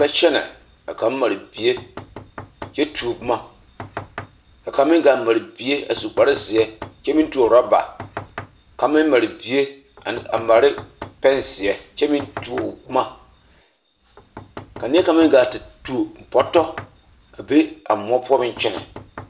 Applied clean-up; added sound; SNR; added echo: none; Knock; 19 dB; none.